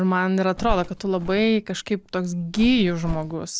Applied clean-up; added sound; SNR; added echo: none; Bird; 11 dB; none.